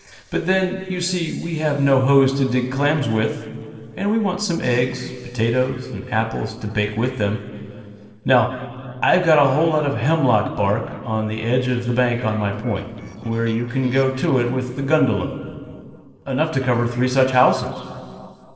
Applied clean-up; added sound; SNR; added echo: neural separator model SepFormer DNS4.